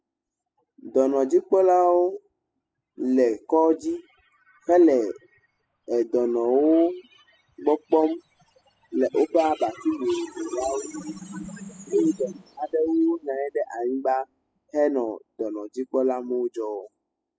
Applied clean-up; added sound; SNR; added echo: classical method spectral subtraction.